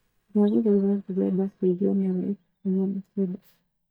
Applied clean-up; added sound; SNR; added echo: neural mask model DeepFilterNet 3.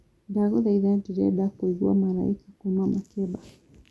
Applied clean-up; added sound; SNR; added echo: none; none; none; none.